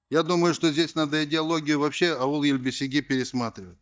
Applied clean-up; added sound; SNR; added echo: neural mask model DeepFilterNet 3.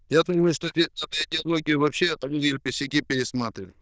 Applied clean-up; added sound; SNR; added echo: neural diffusion model UNIVERSE++.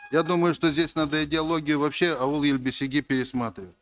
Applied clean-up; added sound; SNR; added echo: neural mask model RNNoise.